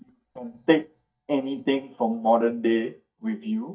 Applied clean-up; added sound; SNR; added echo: neural mask model DeepFilterNet 3.